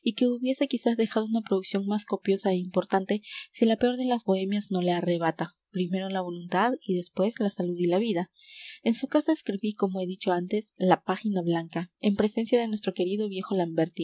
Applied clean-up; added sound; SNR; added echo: none; none; none; none.